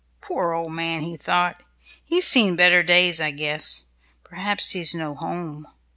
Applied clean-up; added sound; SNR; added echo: none; none; none; none.